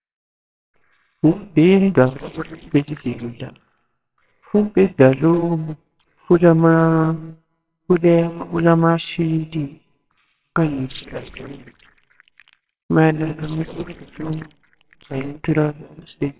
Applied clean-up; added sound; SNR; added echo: neural separator model SepFormer WHAMR!.